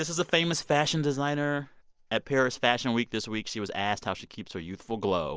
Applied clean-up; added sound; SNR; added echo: none; none; none; none.